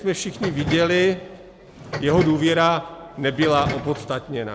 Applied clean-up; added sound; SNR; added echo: none; Subway, metro, underground; 10 dB; none.